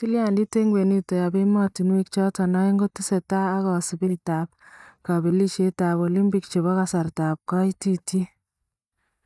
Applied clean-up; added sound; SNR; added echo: neural mask model DeepFilterNet 3.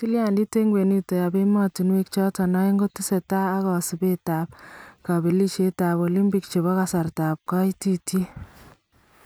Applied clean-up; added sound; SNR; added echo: none; none; none; none.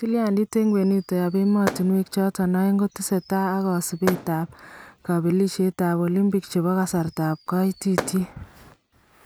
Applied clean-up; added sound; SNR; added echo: none; Fireworks; 14 dB; none.